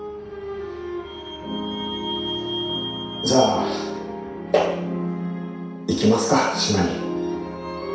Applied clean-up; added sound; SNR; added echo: none; Squeak / Vehicle; 13 dB; reverberation time 0.7 s.